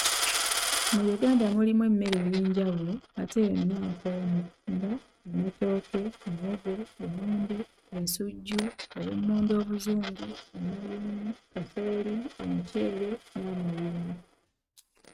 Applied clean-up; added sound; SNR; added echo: neural mask model RNNoise.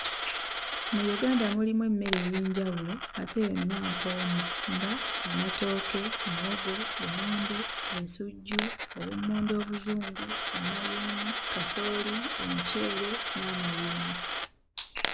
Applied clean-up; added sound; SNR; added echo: none; Coin (dropping); -1 dB; none.